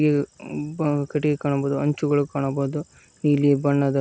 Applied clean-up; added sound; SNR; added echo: none; none; none; none.